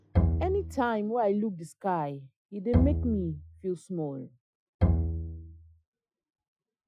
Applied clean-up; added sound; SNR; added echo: classical method Wiener filter.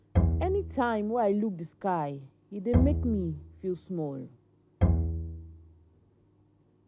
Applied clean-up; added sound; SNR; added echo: none; Bowed string instrument; -2 dB; none.